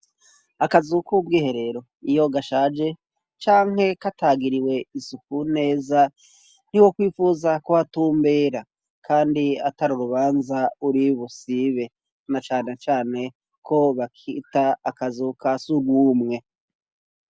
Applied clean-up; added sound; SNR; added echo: none; none; none; none.